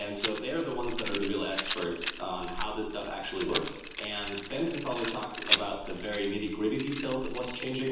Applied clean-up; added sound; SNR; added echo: none; Rattle; 2 dB; reverberation time 0.9 s.